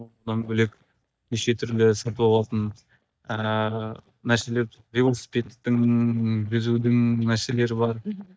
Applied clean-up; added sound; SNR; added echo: neural mask model DeepFilterNet 3.